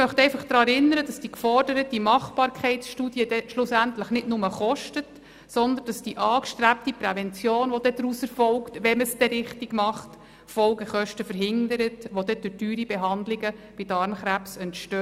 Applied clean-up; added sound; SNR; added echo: none; none; none; none.